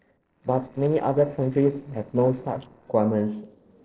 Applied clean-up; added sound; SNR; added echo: neural separator model SepFormer DNS4.